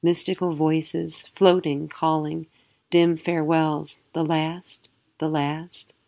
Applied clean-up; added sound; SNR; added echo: none; none; none; none.